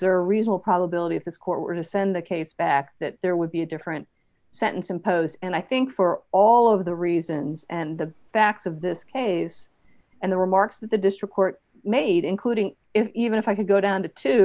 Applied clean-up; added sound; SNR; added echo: none; none; none; none.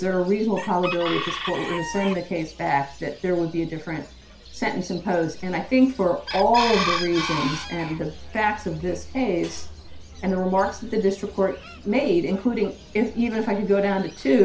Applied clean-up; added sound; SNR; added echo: none; Chicken, rooster; 11 dB; reverberation time 0.4 s.